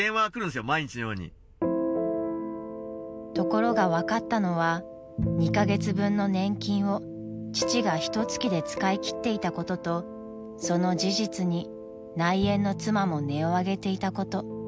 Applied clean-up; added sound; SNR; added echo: none; none; none; none.